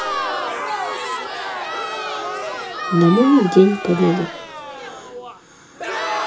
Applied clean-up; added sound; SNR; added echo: none; Crowd; 5 dB; reverberation time 0.2 s.